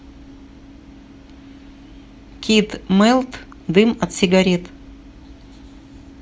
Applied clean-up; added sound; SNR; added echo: none; none; none; none.